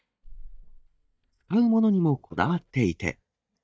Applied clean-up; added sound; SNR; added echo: neural mask model DeepFilterNet 3.